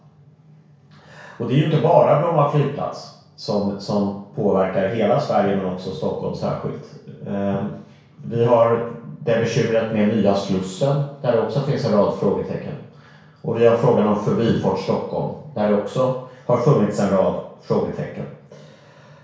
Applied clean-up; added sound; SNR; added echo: none; none; none; reverberation time 0.6 s.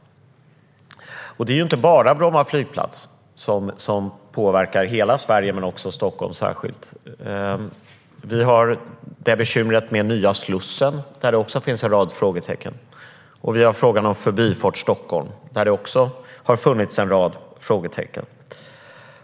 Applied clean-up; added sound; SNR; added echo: none; none; none; none.